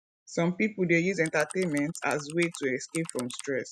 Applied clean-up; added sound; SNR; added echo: classical method spectral subtraction.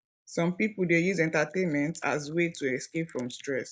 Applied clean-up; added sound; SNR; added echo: neural mask model Resemble Enhance denoiser.